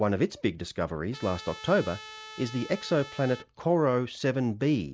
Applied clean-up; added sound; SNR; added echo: none; Trumpet; 16 dB; none.